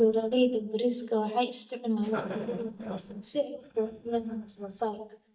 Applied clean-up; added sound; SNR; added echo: neural mask model DeepFilterNet 3.